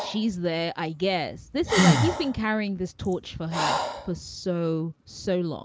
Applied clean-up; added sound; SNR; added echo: none; Breathing; 1 dB; none.